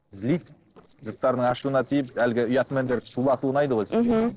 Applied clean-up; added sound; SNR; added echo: neural separator model SepFormer DNS4.